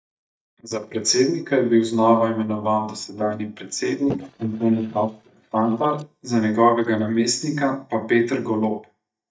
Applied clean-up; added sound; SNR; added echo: neural mask model DeepFilterNet 3.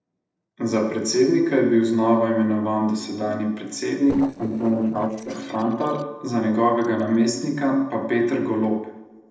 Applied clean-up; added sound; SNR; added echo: neural separator model SepFormer DNS4.